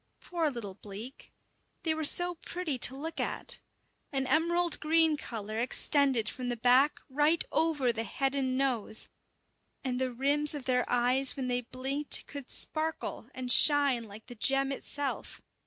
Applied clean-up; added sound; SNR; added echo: none; none; none; none.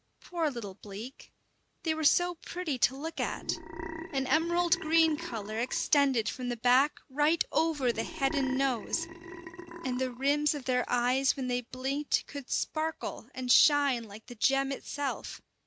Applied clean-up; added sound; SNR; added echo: none; Burping, eructation; 11 dB; none.